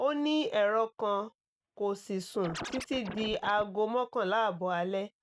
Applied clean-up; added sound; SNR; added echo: neural mask model RNNoise.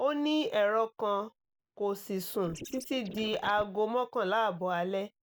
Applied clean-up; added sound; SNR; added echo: neural mask model Resemble Enhance denoiser.